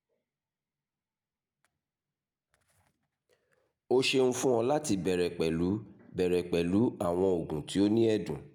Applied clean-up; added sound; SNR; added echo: none; none; none; none.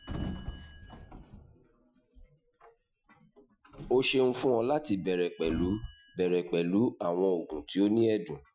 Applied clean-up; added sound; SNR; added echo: classical method Wiener filter.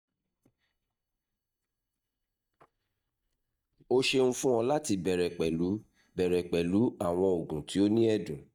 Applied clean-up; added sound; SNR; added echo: neural mask model DeepFilterNet 3.